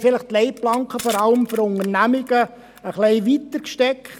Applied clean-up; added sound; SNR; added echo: none; Crushing; 20 dB; none.